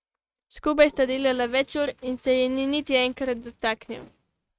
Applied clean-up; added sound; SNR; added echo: neural mask model RNNoise.